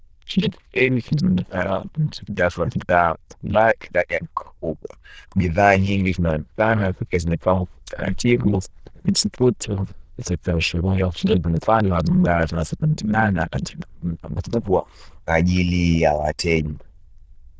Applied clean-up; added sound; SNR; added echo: neural diffusion model UNIVERSE++.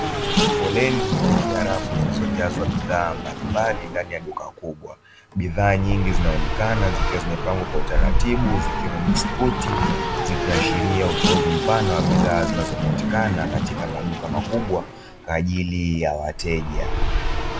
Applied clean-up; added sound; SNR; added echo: none; Race car, auto racing; -2 dB; none.